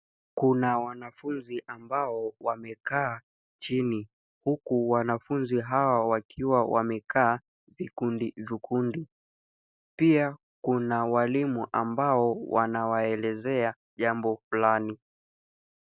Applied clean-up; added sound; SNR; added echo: none; none; none; none.